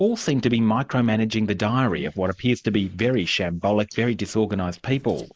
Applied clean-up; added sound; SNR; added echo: neural mask model Resemble Enhance denoiser.